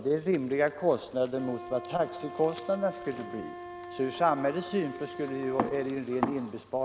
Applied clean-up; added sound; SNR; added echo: none; Wind instrument, woodwind instrument; 14 dB; none.